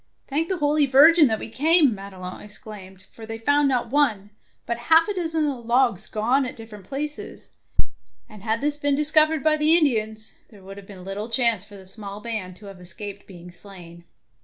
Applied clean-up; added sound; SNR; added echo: none; none; none; none.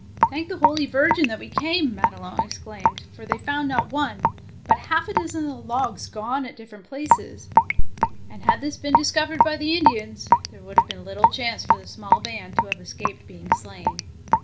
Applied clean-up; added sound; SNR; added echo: none; Raindrop / Drip; -2 dB; none.